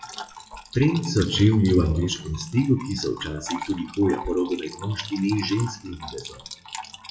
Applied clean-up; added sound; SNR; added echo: classical method WPE with log-MMSE.